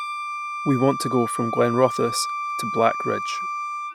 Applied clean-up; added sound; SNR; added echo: none; Wind instrument, woodwind instrument; 5 dB; none.